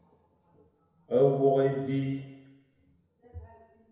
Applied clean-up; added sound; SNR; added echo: none; none; none; reverberation time 1.0 s.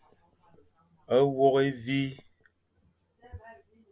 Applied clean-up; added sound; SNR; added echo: none; none; none; none.